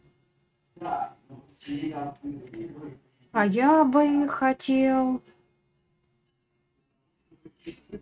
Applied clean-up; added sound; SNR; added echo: neural mask model RNNoise.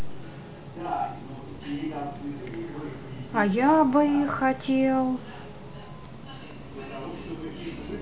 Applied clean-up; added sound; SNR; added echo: none; none; none; none.